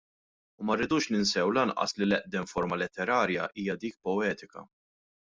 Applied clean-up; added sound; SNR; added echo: none; none; none; none.